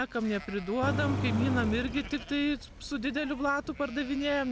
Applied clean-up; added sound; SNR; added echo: none; Engine; 3 dB; none.